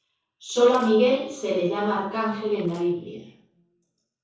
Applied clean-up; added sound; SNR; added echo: neural separator model SepFormer DNS4.